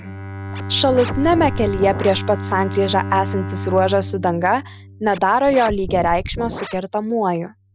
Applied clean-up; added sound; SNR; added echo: none; Bowed string instrument + Scratching (performance technique); 8 dB; none.